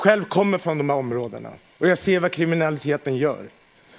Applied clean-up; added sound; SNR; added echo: neural mask model Resemble Enhance denoiser.